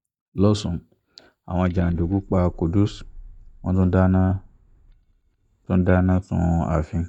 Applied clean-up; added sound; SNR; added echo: neural mask model DeepFilterNet 3.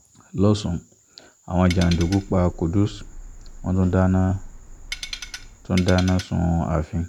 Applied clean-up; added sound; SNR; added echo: none; Tools + Car; 14 dB; none.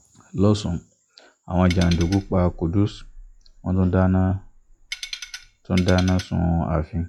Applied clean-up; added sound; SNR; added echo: classical method log-MMSE.